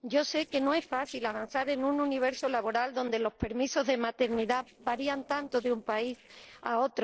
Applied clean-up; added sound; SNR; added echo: neural separator model SepFormer DNS4.